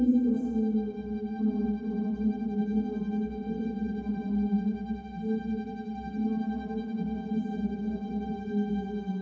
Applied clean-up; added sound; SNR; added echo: none; Bowed string instrument; 18 dB; reverberation time 2.0 s.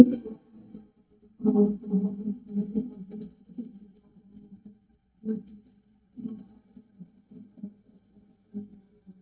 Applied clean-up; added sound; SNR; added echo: neural mask model DeepFilterNet 3.